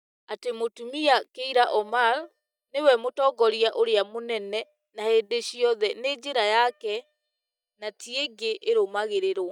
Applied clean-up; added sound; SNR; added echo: neural mask model DeepFilterNet 3.